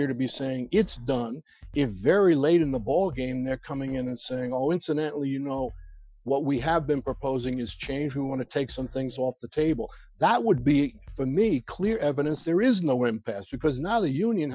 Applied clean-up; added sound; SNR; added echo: classical method Wiener filter.